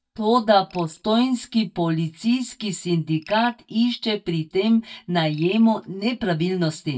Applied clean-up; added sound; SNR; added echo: neural mask model DeepFilterNet 3.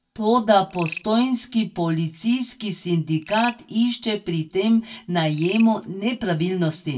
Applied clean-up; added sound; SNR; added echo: none; Frog; 20 dB; reverberation time 0.2 s.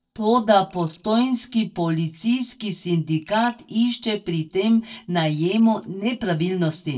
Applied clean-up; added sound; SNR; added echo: neural separator model SepFormer DNS4.